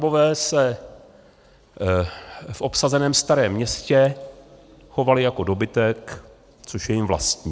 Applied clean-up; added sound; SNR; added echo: none; none; none; none.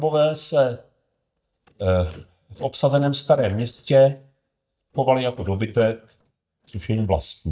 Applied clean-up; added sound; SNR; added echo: neural mask model DeepFilterNet 3.